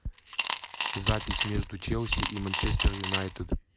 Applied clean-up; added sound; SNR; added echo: none; Coin (dropping) / Glass; -1 dB; none.